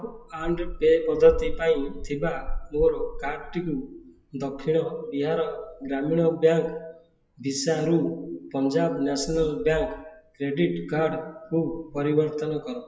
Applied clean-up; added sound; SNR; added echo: classical method WPE with log-MMSE.